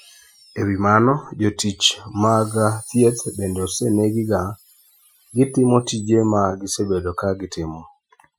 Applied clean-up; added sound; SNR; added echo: classical method Wiener filter.